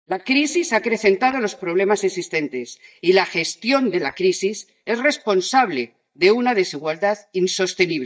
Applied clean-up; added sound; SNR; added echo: neural mask model DeepFilterNet 3.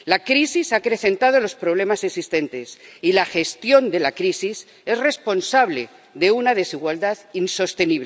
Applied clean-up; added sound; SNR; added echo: none; none; none; none.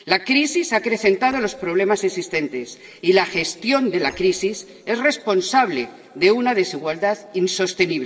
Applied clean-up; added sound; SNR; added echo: neural separator model SepFormer DNS4.